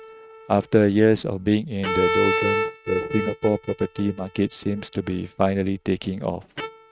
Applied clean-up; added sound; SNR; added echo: neural mask model RNNoise.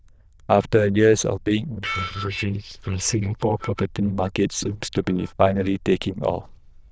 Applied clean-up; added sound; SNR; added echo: neural diffusion model UNIVERSE++.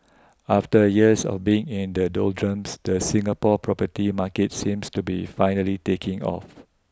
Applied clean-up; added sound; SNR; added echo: none; none; none; none.